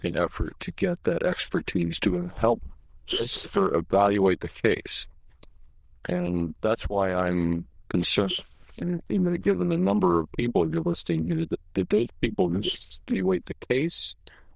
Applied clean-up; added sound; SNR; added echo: neural diffusion model UNIVERSE++.